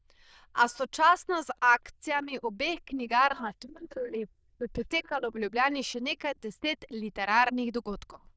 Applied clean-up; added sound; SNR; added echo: neural diffusion model UNIVERSE++.